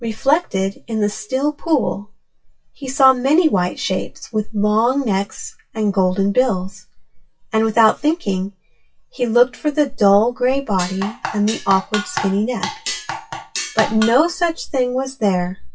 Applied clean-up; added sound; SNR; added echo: classical method WPE with log-MMSE.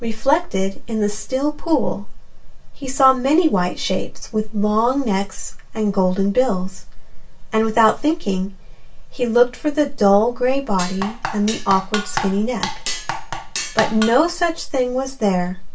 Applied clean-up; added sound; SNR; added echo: none; Drum kit; 9 dB; reverberation time 0.2 s.